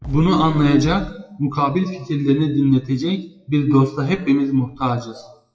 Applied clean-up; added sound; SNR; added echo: classical method WPE with log-MMSE.